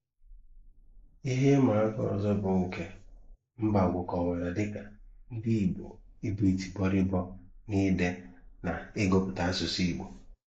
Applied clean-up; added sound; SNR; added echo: neural mask model Resemble Enhance denoiser.